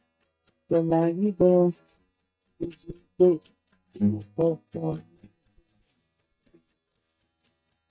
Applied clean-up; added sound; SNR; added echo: neural mask model DeepFilterNet 3.